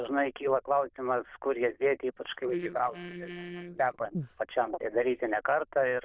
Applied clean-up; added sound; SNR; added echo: neural diffusion model UNIVERSE++.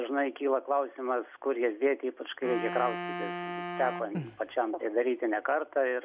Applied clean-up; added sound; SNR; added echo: none; Wind instrument, woodwind instrument; 8 dB; none.